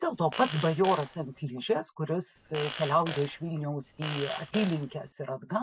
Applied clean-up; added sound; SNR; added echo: none; Fart; 11 dB; none.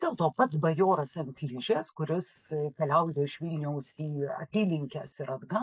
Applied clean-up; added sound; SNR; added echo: neural mask model Resemble Enhance denoiser.